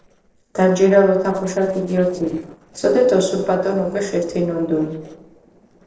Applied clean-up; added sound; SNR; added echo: neural separator model SepFormer DNS4.